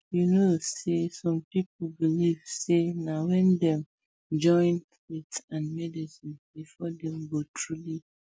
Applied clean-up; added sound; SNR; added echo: none; none; none; none.